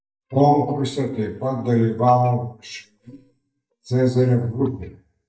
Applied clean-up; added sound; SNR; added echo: neural mask model DeepFilterNet 3.